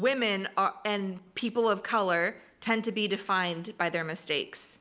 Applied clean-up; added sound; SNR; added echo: none; none; none; none.